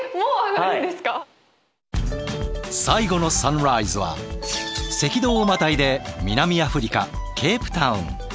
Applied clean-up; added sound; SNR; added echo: none; none; none; none.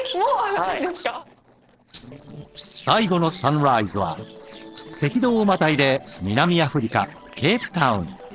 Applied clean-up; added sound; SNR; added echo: neural separator model SepFormer DNS4.